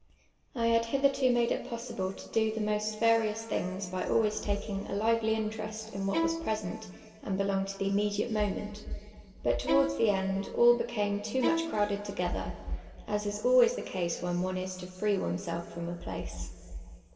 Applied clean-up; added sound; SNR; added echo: none; Bowed string instrument; 5 dB; reverberation time 2.3 s.